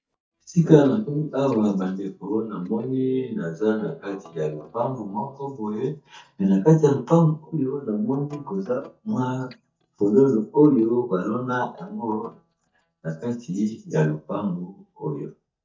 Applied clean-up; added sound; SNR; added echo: neural mask model DeepFilterNet 3.